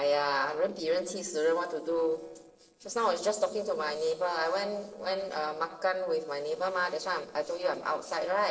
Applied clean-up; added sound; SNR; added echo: neural separator model SepFormer DNS4.